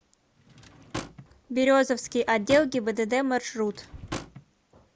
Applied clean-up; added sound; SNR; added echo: none; Drawer open or close / Wood; 15 dB; none.